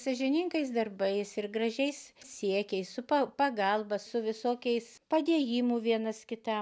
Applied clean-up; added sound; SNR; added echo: none; none; none; none.